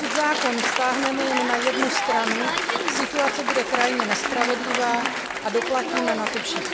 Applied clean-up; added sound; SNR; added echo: none; Applause; -1 dB; none.